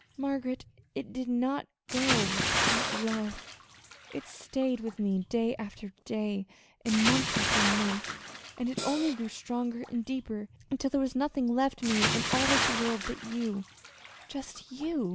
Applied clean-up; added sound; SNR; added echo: none; Bathtub (filling or washing) / Splash, splatter + Cymbal; 2 dB; none.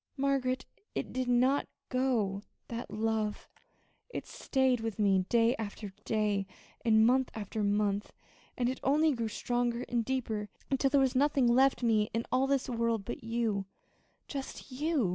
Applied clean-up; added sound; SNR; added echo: none; none; none; none.